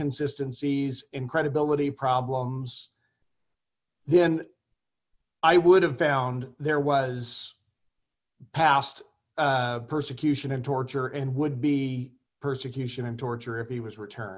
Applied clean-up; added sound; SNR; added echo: none; none; none; none.